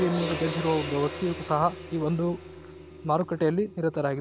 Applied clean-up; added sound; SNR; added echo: none; Gong; 10 dB; none.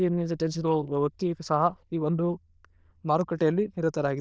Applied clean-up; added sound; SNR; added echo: neural diffusion model UNIVERSE++.